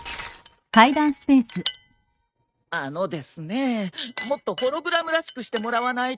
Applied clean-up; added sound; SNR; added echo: neural mask model RNNoise.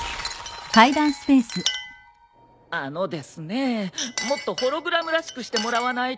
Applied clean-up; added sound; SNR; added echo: none; Chink, clink; 11 dB; none.